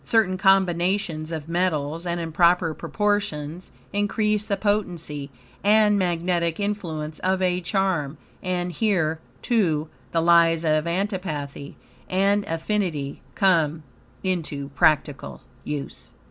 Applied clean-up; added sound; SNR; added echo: none; none; none; none.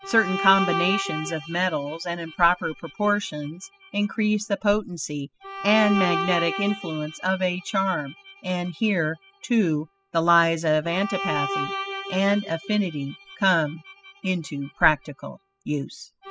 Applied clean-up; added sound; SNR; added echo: classical method spectral subtraction.